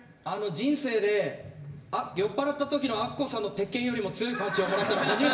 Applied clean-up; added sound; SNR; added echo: none; none; none; reverberation time 0.7 s.